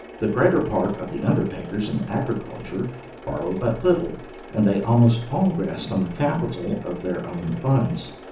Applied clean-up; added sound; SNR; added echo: none; Mechanisms; 17 dB; reverberation time 0.7 s.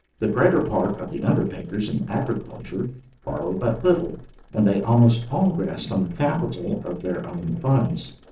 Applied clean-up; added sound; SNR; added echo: neural separator model SepFormer DNS4.